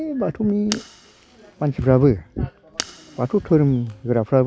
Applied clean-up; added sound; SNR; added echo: none; Fire; 17 dB; none.